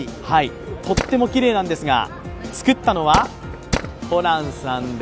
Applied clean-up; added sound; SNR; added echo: none; Tools; 5 dB; none.